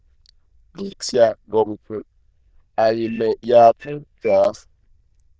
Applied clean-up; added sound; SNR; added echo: neural diffusion model UNIVERSE++.